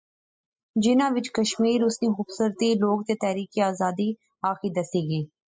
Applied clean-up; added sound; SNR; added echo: classical method spectral subtraction.